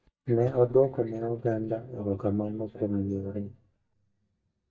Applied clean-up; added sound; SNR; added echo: neural mask model DeepFilterNet 3.